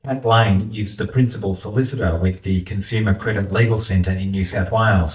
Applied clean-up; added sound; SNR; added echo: neural mask model DeepFilterNet 3.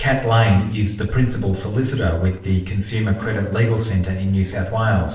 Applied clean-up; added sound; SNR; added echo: neural separator model SepFormer DNS4.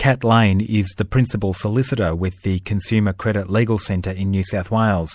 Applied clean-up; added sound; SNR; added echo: none; none; none; none.